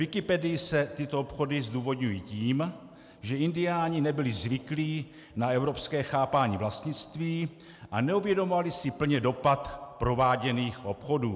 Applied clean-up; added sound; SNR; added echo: none; none; none; none.